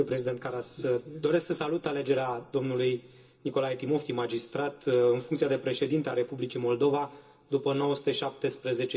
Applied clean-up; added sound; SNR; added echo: none; none; none; reverberation time 0.2 s.